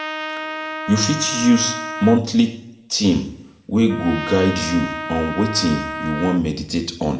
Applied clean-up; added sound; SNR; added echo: none; Trumpet; 10 dB; reverberation time 0.7 s.